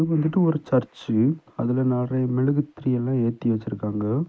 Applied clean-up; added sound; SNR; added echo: neural mask model Resemble Enhance denoiser.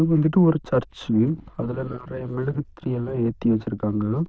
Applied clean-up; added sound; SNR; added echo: neural diffusion model UNIVERSE++.